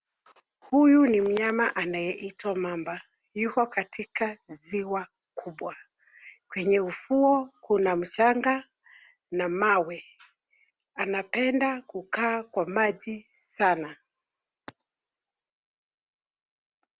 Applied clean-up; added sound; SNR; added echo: none; none; none; none.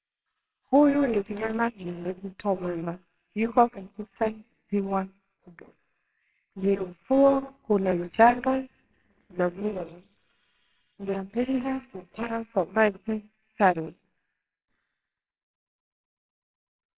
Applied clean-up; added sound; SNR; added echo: neural separator model SepFormer WHAMR!.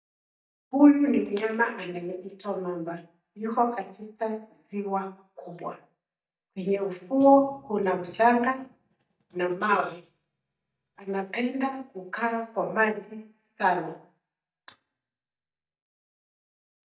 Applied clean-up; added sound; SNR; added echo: neural mask model DeepFilterNet 3.